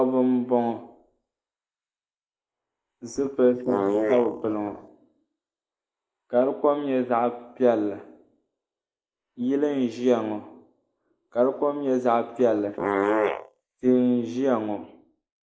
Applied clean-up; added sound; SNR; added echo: neural mask model Resemble Enhance denoiser.